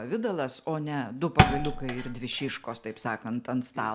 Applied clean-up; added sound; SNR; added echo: none; Thump, thud; -1 dB; none.